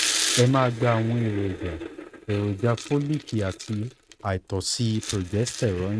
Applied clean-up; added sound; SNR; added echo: neural mask model RNNoise.